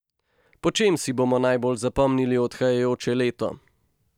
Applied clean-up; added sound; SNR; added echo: none; none; none; none.